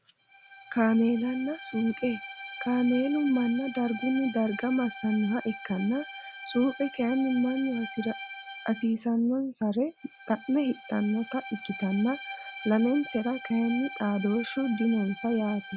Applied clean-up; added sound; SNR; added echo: none; Bowed string instrument; 14 dB; none.